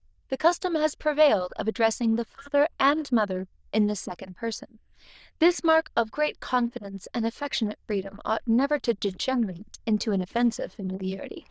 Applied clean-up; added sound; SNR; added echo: neural diffusion model UNIVERSE++.